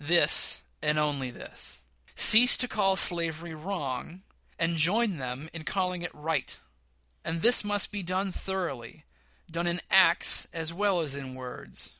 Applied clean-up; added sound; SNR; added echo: none; none; none; none.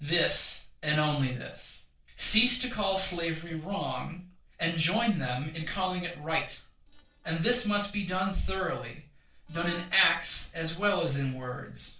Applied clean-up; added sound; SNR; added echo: neural separator model SepFormer DNS4.